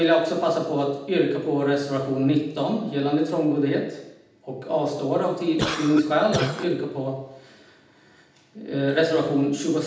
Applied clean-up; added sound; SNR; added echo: none; Cough; 5 dB; reverberation time 0.8 s.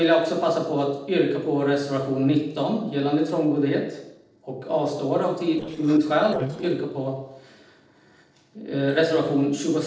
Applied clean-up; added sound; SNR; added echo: neural separator model SepFormer DNS4.